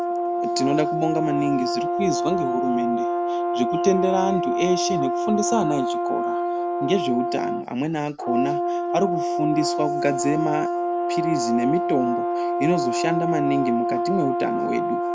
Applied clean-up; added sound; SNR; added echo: none; Brass instrument; -1 dB; none.